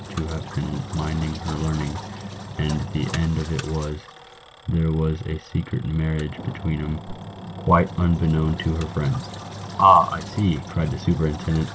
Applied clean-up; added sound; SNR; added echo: none; Engine; 12 dB; none.